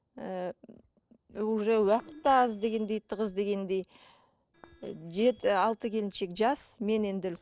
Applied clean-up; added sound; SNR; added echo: neural separator model SepFormer DNS4.